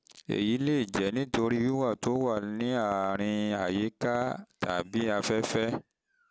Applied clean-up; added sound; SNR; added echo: none; none; none; none.